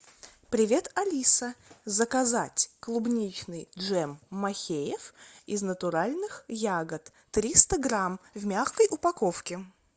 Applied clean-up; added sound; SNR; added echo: none; none; none; none.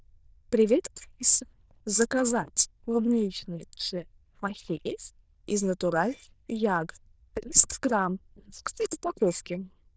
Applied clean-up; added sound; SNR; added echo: neural diffusion model UNIVERSE++.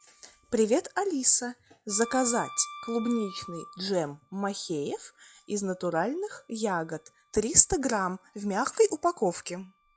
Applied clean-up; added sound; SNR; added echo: classical method log-MMSE.